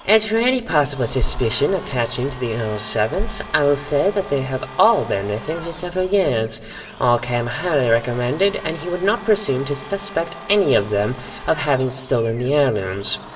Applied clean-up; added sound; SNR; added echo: none; Domestic sounds, home sounds; 18 dB; reverberation time 2.7 s.